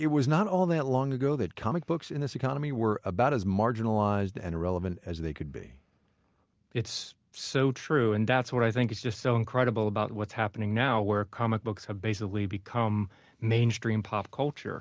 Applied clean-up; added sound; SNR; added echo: none; none; none; none.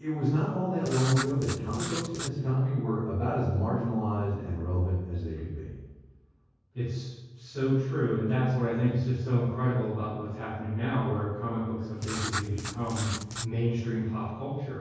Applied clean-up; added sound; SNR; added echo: none; Writing; 7 dB; reverberation time 1.3 s.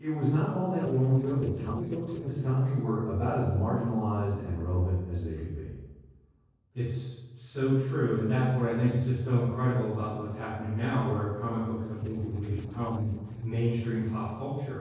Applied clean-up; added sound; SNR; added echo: neural separator model SepFormer DNS4.